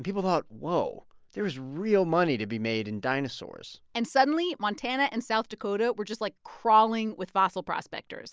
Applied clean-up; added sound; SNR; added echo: none; none; none; none.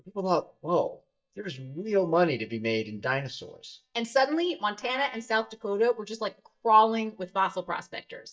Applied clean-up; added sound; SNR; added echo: neural mask model DeepFilterNet 3.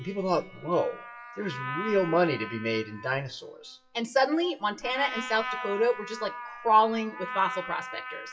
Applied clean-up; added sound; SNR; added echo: classical method WPE with log-MMSE.